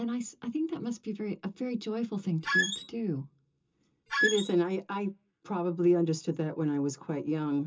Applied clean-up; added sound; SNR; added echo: none; Squeak; -2 dB; reverberation time 0.2 s.